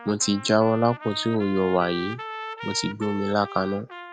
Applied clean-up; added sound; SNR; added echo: none; Trumpet; 13 dB; none.